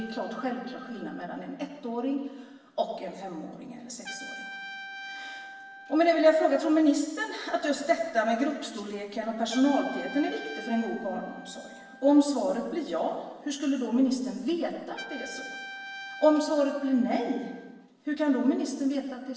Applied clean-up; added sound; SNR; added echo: none; Trumpet; 17 dB; reverberation time 1.2 s.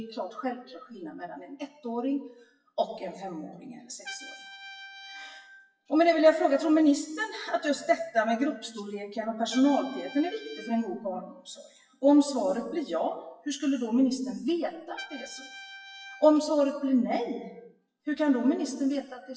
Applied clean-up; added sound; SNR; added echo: classical method WPE with log-MMSE.